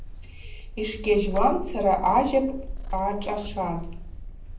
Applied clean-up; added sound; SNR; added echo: none; Purr; 7 dB; reverberation time 0.6 s.